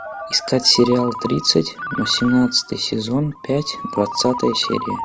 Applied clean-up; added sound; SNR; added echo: none; Ringtone; 10 dB; none.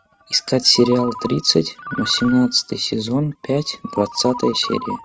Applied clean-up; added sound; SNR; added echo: neural mask model RNNoise.